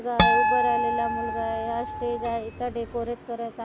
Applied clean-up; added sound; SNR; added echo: none; Harp; -4 dB; none.